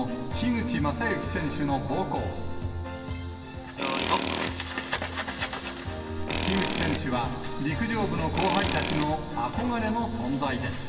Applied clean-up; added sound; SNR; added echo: none; Tools; 4 dB; reverberation time 1.9 s.